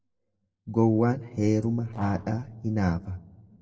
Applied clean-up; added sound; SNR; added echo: neural separator model SepFormer DNS4.